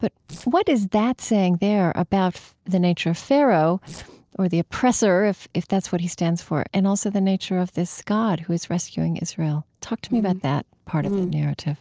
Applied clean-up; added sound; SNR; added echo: neural separator model SepFormer DNS4.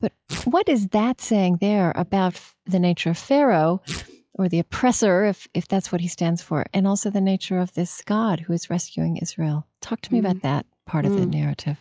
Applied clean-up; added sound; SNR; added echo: classical method log-MMSE.